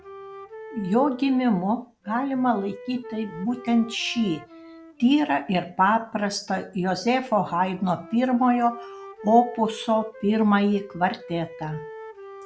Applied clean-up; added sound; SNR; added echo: none; Wind instrument, woodwind instrument; 18 dB; none.